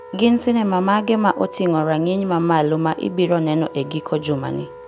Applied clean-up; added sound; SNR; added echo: none; Wind instrument, woodwind instrument; 18 dB; none.